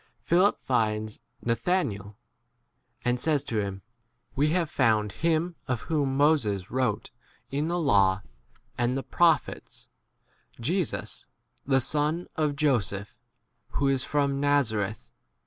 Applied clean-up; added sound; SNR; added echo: none; none; none; none.